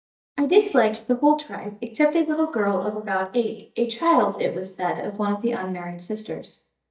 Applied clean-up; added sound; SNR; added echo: neural mask model DeepFilterNet 3.